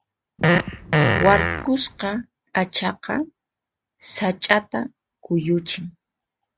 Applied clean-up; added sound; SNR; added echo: none; Fart; -4 dB; none.